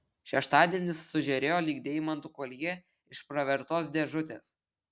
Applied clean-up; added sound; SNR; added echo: none; none; none; none.